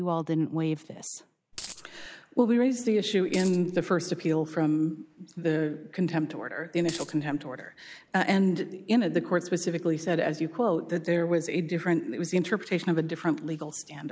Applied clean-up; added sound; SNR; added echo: neural mask model Resemble Enhance denoiser.